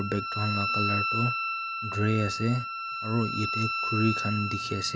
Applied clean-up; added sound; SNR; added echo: none; Wind instrument, woodwind instrument; 2 dB; none.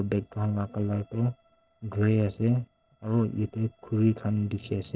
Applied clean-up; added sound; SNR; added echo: neural separator model SepFormer DNS4.